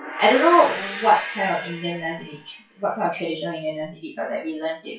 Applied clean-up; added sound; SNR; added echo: classical method WPE with log-MMSE.